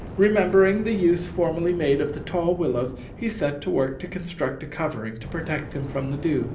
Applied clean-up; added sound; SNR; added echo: none; Fire; 14 dB; reverberation time 0.5 s.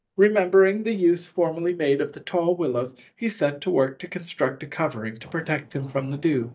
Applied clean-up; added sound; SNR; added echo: neural mask model DeepFilterNet 3.